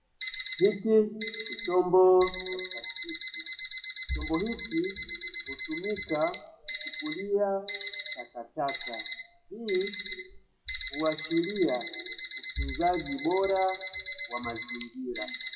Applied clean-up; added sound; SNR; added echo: classical method WPE with log-MMSE.